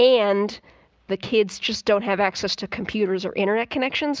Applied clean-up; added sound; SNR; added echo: none; none; none; none.